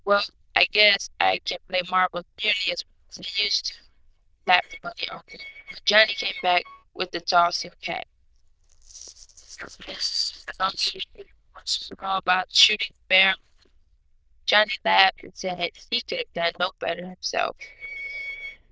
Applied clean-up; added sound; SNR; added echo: neural diffusion model UNIVERSE++.